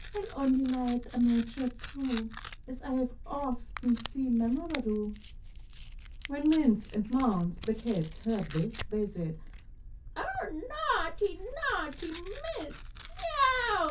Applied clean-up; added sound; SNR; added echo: none; Tearing; 11 dB; reverberation time 0.3 s.